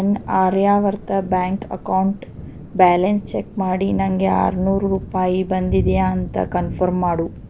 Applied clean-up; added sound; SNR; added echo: none; Thunder / Rain; 11 dB; none.